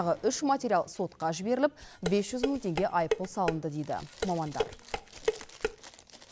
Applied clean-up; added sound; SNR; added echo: none; Dishes, pots, and pans; 5 dB; none.